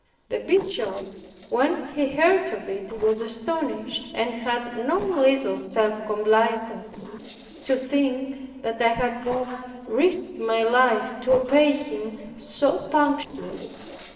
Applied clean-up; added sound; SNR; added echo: neural separator model SepFormer DNS4.